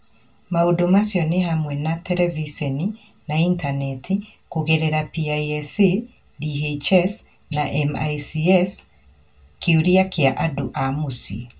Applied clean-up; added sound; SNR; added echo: none; none; none; reverberation time 0.1 s.